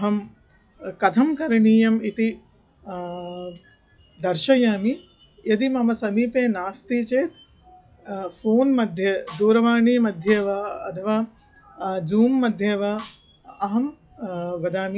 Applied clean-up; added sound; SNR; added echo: classical method log-MMSE.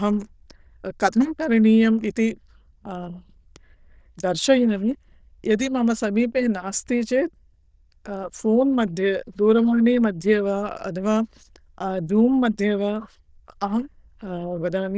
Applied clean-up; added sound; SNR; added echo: neural diffusion model UNIVERSE++.